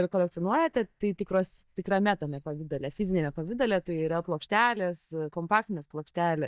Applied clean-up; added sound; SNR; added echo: neural mask model DeepFilterNet 3.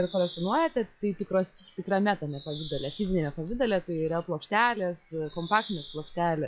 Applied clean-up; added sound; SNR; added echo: classical method log-MMSE.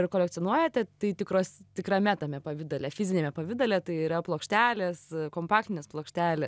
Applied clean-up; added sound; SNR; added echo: none; none; none; none.